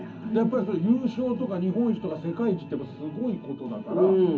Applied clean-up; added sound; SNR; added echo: none; none; none; reverberation time 0.4 s.